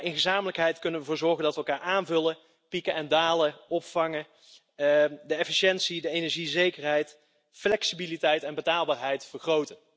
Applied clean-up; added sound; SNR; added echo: none; none; none; none.